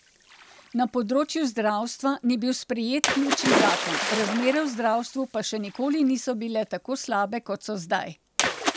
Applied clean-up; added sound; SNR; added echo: none; Splash, splatter; 5 dB; none.